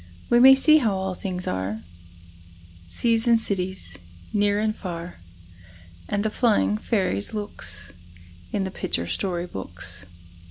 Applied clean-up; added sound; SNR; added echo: none; Car; 19 dB; none.